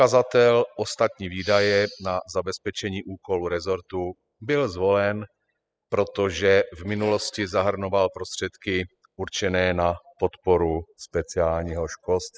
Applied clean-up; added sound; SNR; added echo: classical method spectral subtraction.